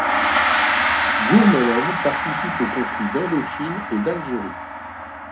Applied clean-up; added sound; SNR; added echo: none; Gong; -1 dB; reverberation time 0.2 s.